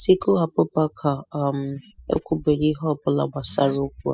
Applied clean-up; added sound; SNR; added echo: classical method spectral subtraction.